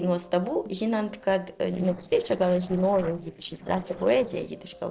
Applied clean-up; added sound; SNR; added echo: neural separator model SepFormer DNS4.